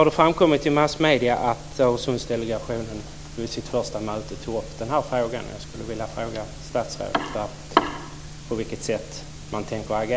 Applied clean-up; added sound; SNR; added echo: none; none; none; none.